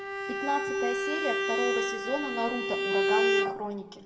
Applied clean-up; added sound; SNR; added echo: none; Bowed string instrument; -4 dB; reverberation time 1.0 s.